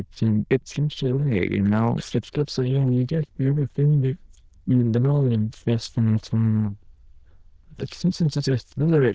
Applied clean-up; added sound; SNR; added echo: neural diffusion model UNIVERSE++.